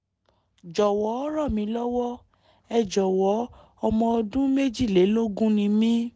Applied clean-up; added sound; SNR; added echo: none; none; none; none.